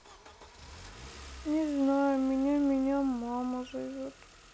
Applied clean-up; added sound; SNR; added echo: none; Engine starting / Car; 19 dB; none.